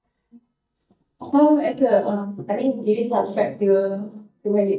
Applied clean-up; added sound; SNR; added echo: neural mask model DeepFilterNet 3.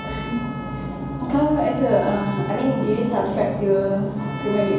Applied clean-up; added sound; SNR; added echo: none; Trumpet; 16 dB; reverberation time 1.2 s.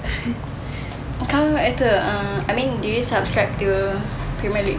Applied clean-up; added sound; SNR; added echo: none; none; none; none.